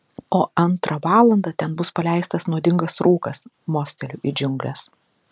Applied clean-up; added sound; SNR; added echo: none; none; none; none.